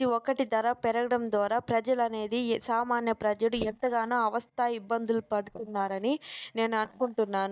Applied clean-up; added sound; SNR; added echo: neural mask model DeepFilterNet 3.